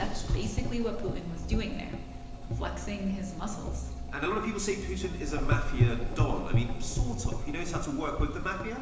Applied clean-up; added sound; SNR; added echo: none; Gurgling / Engine; -3 dB; reverberation time 1.0 s.